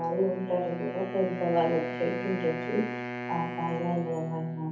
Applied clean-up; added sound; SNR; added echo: none; Wind instrument, woodwind instrument; 7 dB; reverberation time 0.5 s.